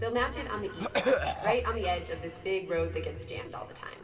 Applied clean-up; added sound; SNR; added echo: none; Cough; -3 dB; reverberation time 2.3 s.